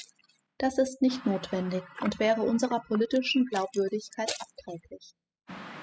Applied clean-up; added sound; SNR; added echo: classical method spectral subtraction.